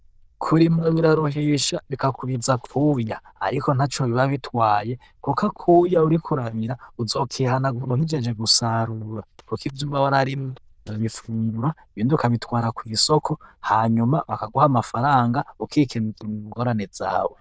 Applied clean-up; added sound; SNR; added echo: neural diffusion model UNIVERSE++.